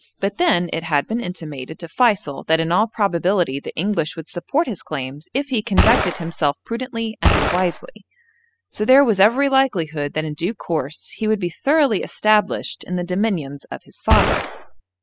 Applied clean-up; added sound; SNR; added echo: classical method spectral subtraction.